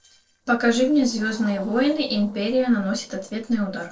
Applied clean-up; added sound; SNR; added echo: neural separator model SepFormer DNS4.